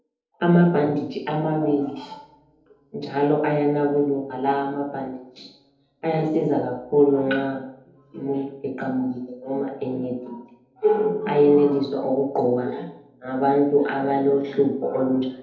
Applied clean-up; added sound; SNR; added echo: none; none; none; reverberation time 2.1 s.